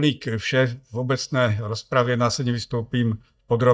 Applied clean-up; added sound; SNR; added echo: neural mask model DeepFilterNet 3.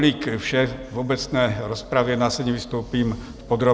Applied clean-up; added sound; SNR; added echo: none; none; none; none.